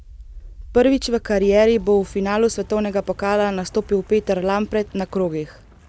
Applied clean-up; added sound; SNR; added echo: none; Wind; 19 dB; none.